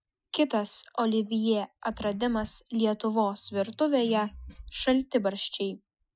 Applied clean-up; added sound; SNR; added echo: classical method Wiener filter.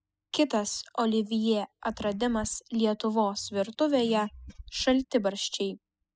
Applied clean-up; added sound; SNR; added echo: classical method spectral subtraction.